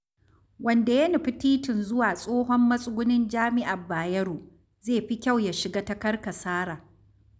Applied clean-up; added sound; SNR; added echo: none; none; none; none.